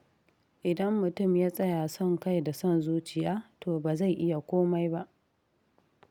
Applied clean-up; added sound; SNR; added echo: none; none; none; none.